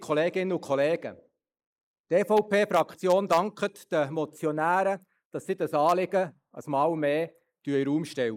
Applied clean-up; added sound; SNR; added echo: neural mask model Resemble Enhance denoiser.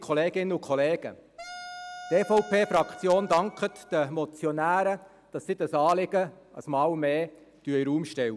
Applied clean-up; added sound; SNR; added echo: none; Wind instrument, woodwind instrument; 16 dB; none.